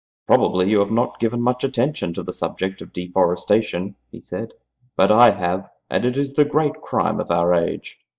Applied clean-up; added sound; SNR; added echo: neural mask model DeepFilterNet 3.